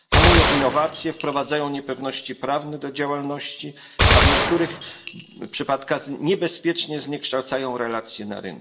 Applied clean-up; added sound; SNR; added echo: none; Gunshot, gunfire; -5 dB; reverberation time 0.5 s.